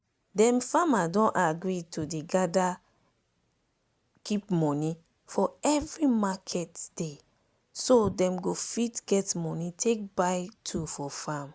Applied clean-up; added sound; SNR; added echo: none; none; none; none.